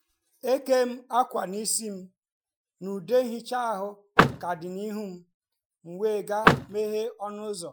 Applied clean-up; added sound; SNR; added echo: classical method Wiener filter.